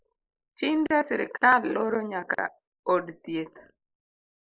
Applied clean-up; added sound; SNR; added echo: neural mask model Resemble Enhance denoiser.